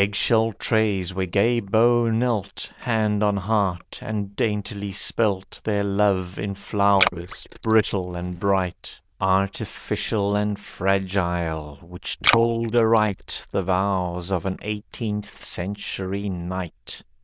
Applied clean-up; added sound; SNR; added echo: neural diffusion model UNIVERSE++.